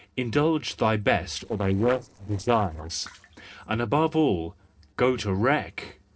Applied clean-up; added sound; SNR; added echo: neural separator model SepFormer DNS4.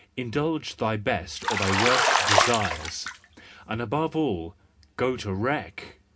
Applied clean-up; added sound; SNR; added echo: none; Bathtub (filling or washing); -3 dB; reverberation time 0.3 s.